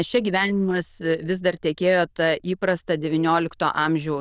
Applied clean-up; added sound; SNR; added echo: neural diffusion model UNIVERSE++.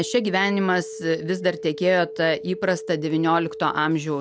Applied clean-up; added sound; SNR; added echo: none; Telephone; 13 dB; none.